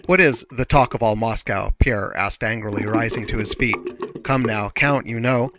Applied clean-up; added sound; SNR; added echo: neural mask model RNNoise.